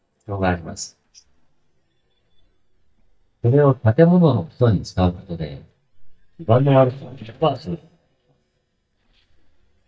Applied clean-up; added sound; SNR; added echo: neural mask model DeepFilterNet 3.